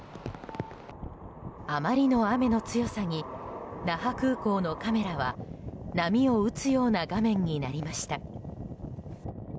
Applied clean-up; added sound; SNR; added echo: none; none; none; none.